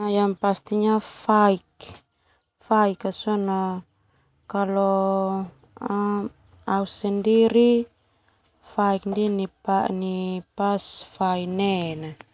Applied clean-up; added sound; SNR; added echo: none; none; none; none.